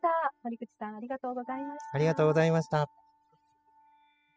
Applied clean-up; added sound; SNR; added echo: classical method spectral subtraction.